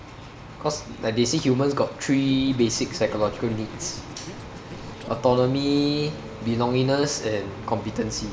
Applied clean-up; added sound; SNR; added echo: none; Scratching (performance technique); 16 dB; none.